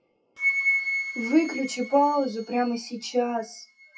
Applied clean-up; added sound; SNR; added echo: classical method WPE with log-MMSE.